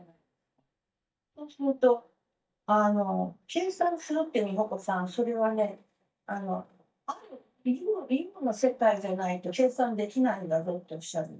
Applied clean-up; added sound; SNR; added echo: neural mask model DeepFilterNet 3.